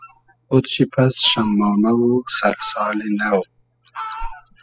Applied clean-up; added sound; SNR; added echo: classical method spectral subtraction.